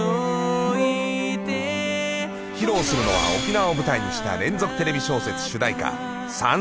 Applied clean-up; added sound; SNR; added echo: none; none; none; none.